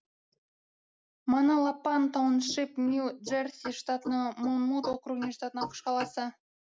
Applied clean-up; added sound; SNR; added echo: neural mask model Resemble Enhance denoiser.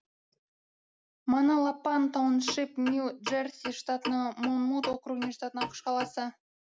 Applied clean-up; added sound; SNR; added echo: none; Clock; 10 dB; none.